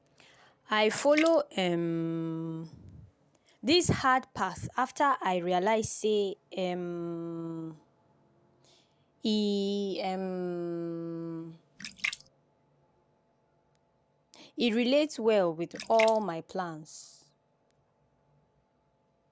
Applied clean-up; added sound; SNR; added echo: none; Splash, splatter; 12 dB; none.